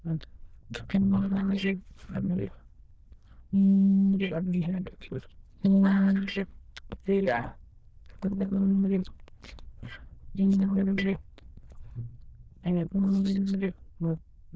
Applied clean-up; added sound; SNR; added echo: neural diffusion model UNIVERSE++.